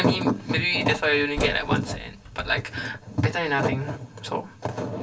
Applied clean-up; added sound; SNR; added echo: none; Slam; 15 dB; reverberation time 0.2 s.